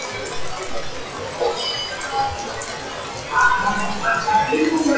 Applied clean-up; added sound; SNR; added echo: classical method WPE with log-MMSE.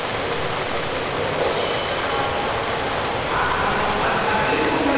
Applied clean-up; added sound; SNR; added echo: none; Rain; 2 dB; reverberation time 2.2 s.